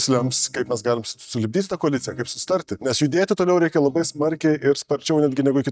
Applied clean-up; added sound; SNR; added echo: neural mask model DeepFilterNet 3.